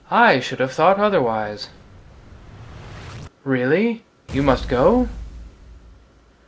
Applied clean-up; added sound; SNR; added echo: none; Explosion; 15 dB; none.